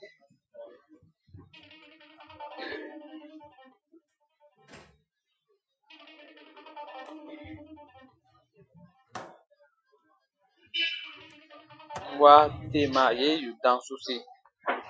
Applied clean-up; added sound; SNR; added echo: classical method Wiener filter.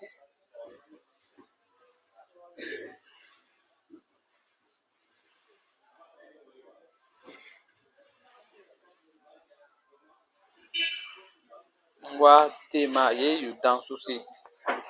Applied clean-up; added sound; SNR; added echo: none; none; none; none.